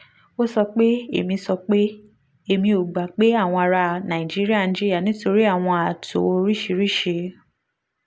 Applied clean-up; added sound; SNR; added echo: none; none; none; none.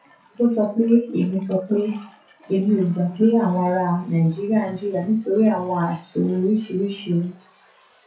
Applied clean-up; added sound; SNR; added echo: classical method WPE with log-MMSE.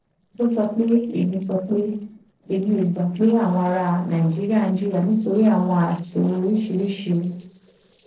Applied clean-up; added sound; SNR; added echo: neural separator model SepFormer DNS4.